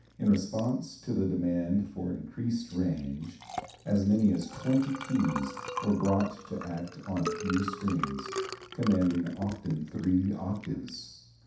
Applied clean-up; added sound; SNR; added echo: none; Liquid; 12 dB; reverberation time 0.7 s.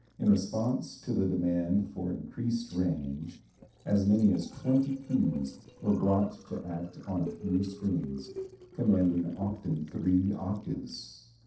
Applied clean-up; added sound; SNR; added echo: neural separator model SepFormer DNS4.